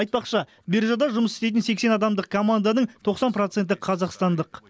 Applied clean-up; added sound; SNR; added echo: none; none; none; none.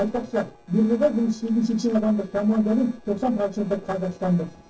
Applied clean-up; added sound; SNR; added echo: neural separator model SepFormer DNS4.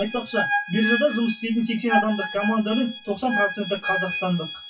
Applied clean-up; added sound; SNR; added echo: classical method WPE with log-MMSE.